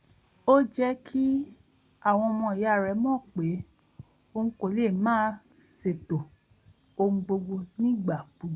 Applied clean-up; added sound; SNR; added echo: none; none; none; none.